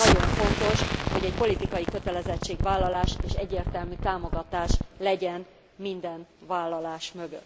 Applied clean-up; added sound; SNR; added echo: none; Explosion; -1 dB; none.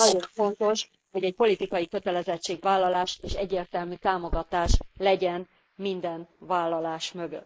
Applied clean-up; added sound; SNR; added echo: neural mask model Resemble Enhance denoiser.